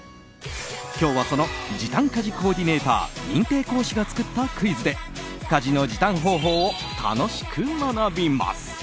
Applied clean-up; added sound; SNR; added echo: none; none; none; none.